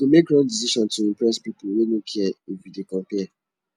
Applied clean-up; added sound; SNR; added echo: none; none; none; none.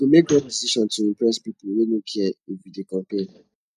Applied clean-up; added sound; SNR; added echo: neural mask model DeepFilterNet 3.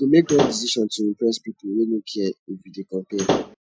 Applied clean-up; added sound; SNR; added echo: classical method Wiener filter.